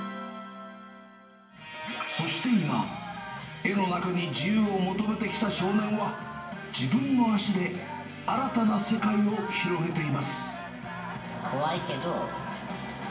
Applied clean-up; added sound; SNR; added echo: none; none; none; reverberation time 0.9 s.